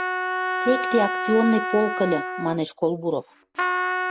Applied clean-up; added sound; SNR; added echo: none; Trumpet; 2 dB; none.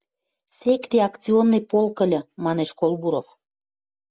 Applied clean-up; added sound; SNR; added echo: none; none; none; none.